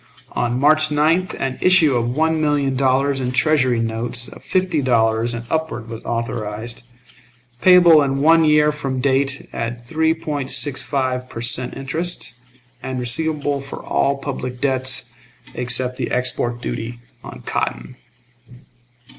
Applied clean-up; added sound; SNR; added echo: none; none; none; none.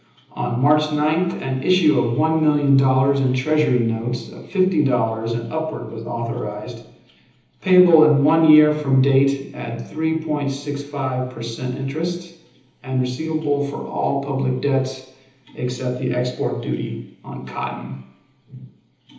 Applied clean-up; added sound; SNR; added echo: none; none; none; reverberation time 1.3 s.